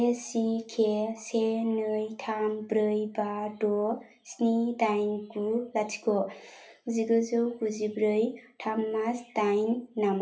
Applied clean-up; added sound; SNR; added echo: none; none; none; reverberation time 0.3 s.